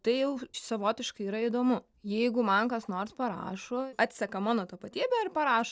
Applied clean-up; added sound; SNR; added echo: none; none; none; none.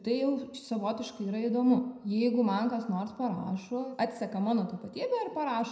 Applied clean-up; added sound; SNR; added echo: none; none; none; reverberation time 0.8 s.